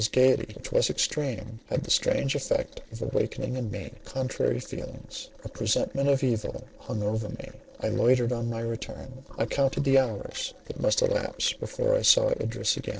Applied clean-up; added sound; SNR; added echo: neural separator model SepFormer DNS4.